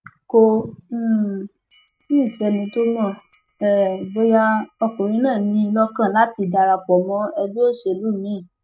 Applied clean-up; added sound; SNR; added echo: neural mask model RNNoise.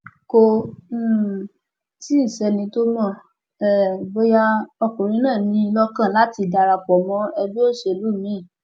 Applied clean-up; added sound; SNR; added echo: none; none; none; none.